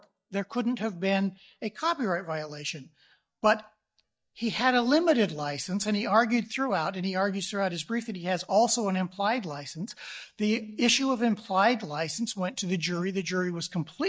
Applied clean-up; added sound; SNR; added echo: neural mask model DeepFilterNet 3.